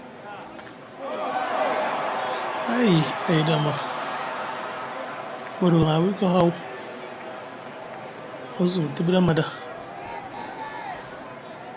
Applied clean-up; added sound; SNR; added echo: none; Crowd / Cheering; 5 dB; none.